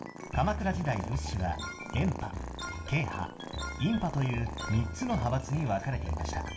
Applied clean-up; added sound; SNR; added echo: none; Purr; 12 dB; reverberation time 0.6 s.